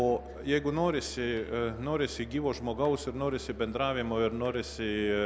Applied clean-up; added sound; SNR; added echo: none; Musical instrument; 16 dB; none.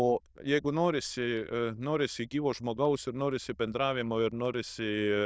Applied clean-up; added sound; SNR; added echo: neural diffusion model UNIVERSE++.